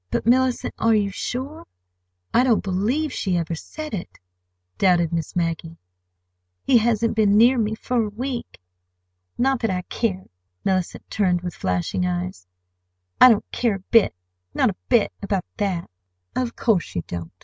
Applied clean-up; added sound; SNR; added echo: none; none; none; none.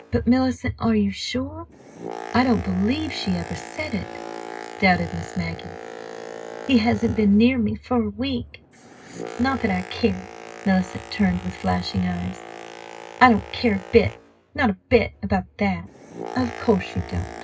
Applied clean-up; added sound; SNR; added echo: none; Boat, Water vehicle; 15 dB; reverberation time 0.2 s.